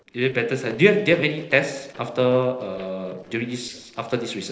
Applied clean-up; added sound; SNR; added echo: neural separator model SepFormer DNS4.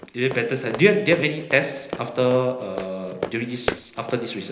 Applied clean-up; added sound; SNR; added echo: none; Run; 12 dB; reverberation time 1.0 s.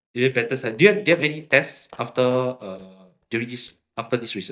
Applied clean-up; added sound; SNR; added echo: neural mask model DeepFilterNet 3.